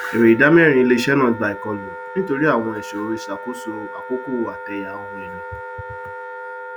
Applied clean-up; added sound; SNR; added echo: none; Wind instrument, woodwind instrument; 12 dB; none.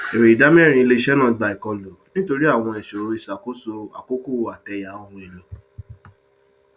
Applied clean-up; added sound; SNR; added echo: none; none; none; none.